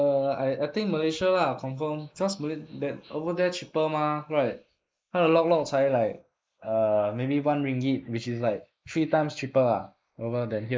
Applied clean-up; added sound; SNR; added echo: neural mask model Resemble Enhance denoiser.